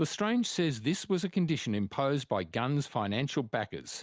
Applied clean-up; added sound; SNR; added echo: none; none; none; none.